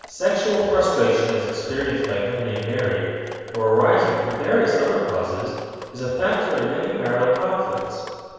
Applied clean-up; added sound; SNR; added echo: none; Drip; 19 dB; reverberation time 1.9 s.